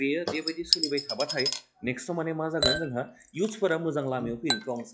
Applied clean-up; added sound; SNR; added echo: classical method log-MMSE.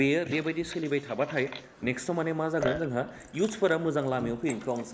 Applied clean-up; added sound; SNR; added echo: neural mask model Resemble Enhance denoiser.